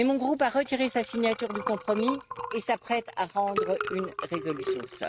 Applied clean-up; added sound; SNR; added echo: neural mask model RNNoise.